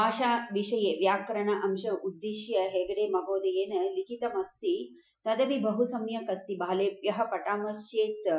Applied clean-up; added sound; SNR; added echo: classical method Wiener filter.